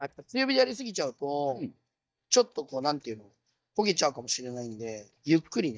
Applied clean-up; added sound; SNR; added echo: neural mask model DeepFilterNet 3.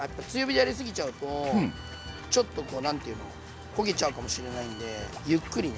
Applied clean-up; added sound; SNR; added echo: none; Walk, footsteps + Bowed string instrument; 18 dB; none.